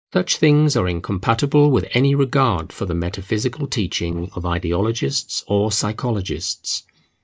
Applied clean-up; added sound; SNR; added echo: neural mask model DeepFilterNet 3.